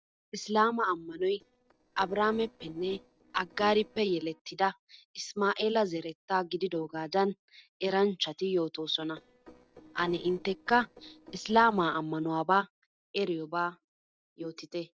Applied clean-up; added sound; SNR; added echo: neural separator model SepFormer DNS4.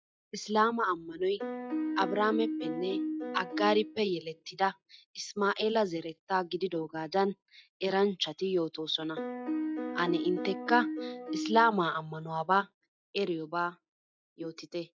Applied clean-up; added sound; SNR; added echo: classical method log-MMSE.